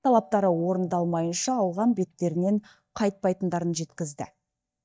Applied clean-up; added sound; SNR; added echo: neural mask model DeepFilterNet 3.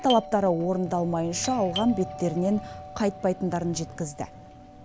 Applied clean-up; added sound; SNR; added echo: none; Doorbell; 13 dB; none.